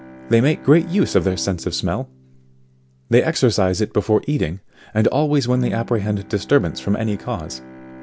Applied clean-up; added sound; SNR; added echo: none; Bowed string instrument; 19 dB; none.